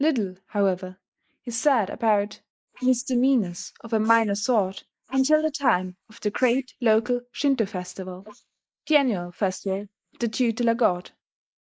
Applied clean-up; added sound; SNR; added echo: neural mask model Resemble Enhance denoiser.